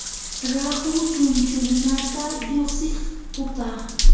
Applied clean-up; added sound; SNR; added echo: none; Drip / Trickle, dribble / Bathtub (filling or washing) / Water tap, faucet; -2 dB; reverberation time 1.0 s.